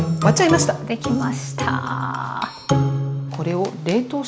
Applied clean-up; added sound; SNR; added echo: none; none; none; none.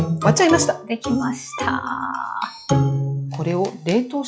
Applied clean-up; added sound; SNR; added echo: classical method log-MMSE.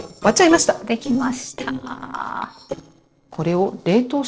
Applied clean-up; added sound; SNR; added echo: neural separator model SepFormer DNS4.